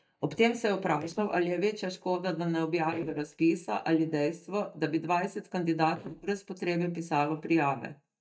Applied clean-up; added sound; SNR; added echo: neural mask model DeepFilterNet 3.